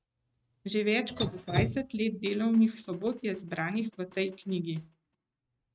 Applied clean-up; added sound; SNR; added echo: neural mask model RNNoise.